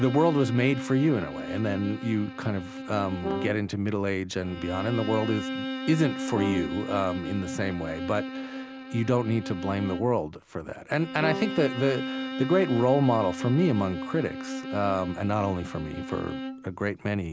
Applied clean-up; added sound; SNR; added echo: none; Brass instrument + Bowed string instrument; 7 dB; none.